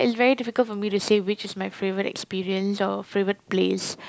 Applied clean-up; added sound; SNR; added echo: none; none; none; none.